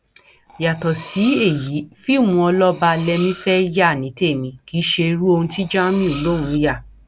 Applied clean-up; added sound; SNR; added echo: none; Cutlery, silverware; 19 dB; none.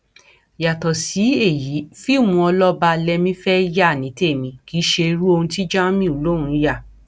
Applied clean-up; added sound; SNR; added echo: none; none; none; none.